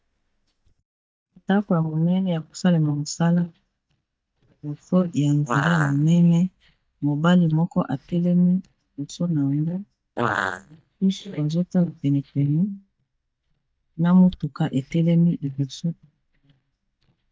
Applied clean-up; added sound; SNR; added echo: neural mask model DeepFilterNet 3.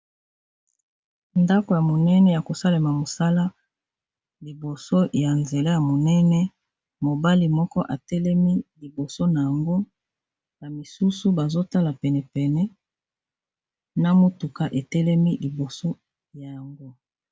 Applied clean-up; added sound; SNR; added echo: none; none; none; none.